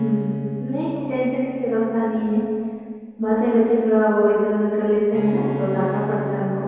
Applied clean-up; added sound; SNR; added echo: none; Bowed string instrument; 12 dB; reverberation time 2.2 s.